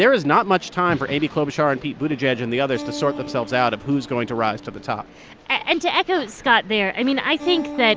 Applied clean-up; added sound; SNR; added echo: none; Acoustic guitar; 17 dB; none.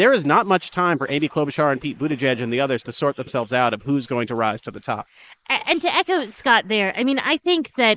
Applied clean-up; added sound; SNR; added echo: neural mask model Resemble Enhance denoiser.